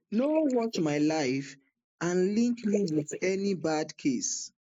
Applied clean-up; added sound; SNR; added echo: neural mask model Resemble Enhance denoiser.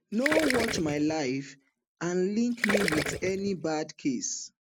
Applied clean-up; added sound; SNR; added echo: none; Gurgling; 3 dB; none.